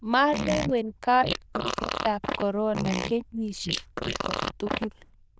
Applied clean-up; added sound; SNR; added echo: neural diffusion model UNIVERSE++.